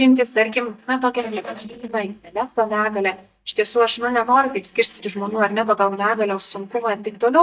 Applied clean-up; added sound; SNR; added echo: neural mask model DeepFilterNet 3.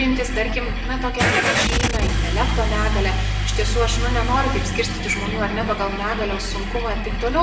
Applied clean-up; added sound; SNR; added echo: none; Engine starting / Car; -2 dB; reverberation time 0.7 s.